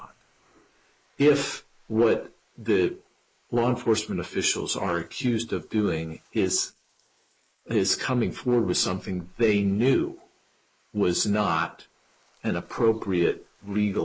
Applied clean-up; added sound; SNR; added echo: neural mask model Resemble Enhance denoiser.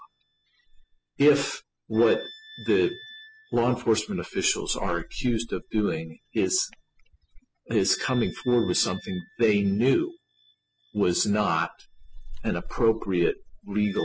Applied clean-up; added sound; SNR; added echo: classical method spectral subtraction.